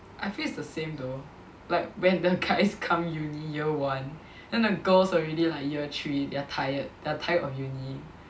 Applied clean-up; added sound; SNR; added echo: none; none; none; none.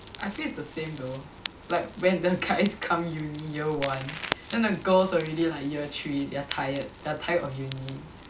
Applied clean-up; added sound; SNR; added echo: none; Crackle; 12 dB; none.